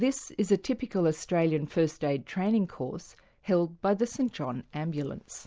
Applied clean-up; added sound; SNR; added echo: none; none; none; none.